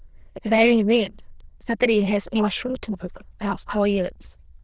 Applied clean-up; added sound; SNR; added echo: neural diffusion model UNIVERSE++.